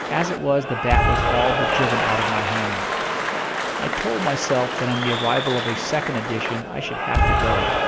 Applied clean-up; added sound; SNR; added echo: none; Applause / Cheering; -3 dB; none.